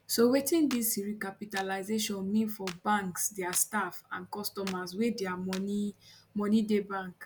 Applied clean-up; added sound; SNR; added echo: none; Clapping; 19 dB; none.